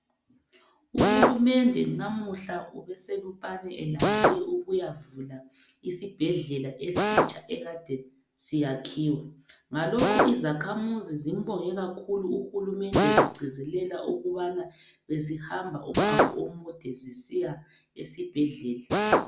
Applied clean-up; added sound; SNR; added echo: none; Drill; 0 dB; none.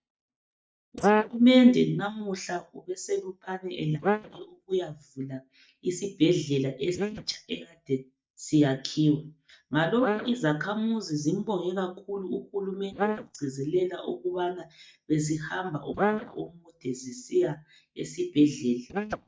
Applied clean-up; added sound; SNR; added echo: neural mask model DeepFilterNet 3.